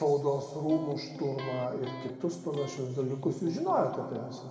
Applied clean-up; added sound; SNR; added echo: none; Electric guitar; 13 dB; reverberation time 2.1 s.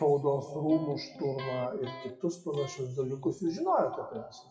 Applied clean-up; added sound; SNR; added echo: classical method WPE with log-MMSE.